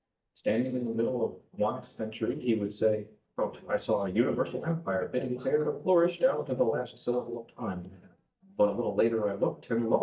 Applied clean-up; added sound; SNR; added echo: neural mask model DeepFilterNet 3.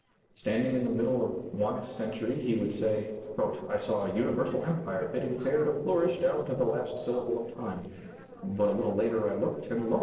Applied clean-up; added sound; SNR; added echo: neural separator model SepFormer DNS4.